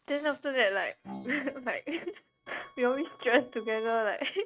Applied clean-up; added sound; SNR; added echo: neural mask model RNNoise.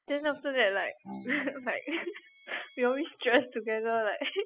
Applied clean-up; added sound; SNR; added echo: classical method spectral subtraction.